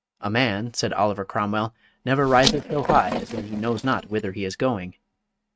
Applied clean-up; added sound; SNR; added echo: neural mask model RNNoise.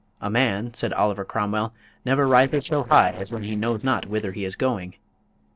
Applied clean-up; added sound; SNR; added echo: neural separator model SepFormer DNS4.